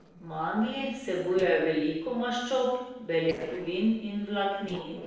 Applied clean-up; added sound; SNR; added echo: neural separator model SepFormer DNS4.